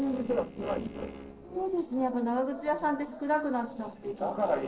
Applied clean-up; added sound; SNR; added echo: neural separator model SepFormer DNS4.